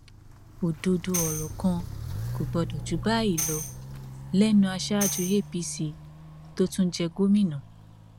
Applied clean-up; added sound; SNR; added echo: none; Tambourine + Walk, footsteps; 8 dB; none.